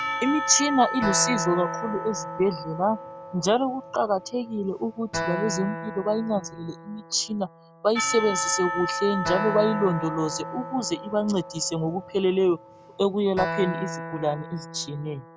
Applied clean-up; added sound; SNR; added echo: none; Church bell / Percussion + Acoustic guitar; 6 dB; none.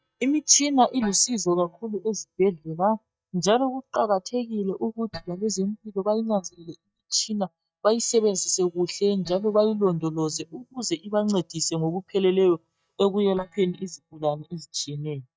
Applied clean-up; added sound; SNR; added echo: neural mask model DeepFilterNet 3.